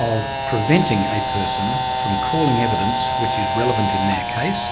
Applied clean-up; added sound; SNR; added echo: none; Camera; 0 dB; none.